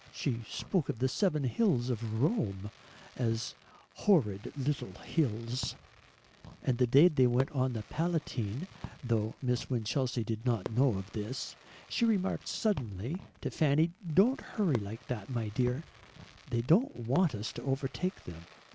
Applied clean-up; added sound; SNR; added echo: none; Fireworks; 19 dB; none.